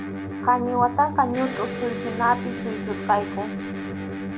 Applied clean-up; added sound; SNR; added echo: none; Electric guitar; 5 dB; none.